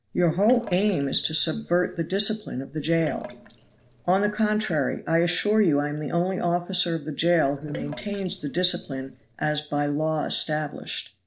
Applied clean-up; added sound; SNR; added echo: neural separator model SepFormer DNS4.